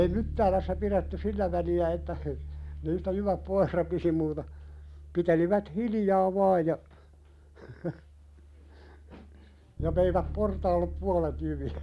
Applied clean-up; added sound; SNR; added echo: none; Bass guitar; 9 dB; none.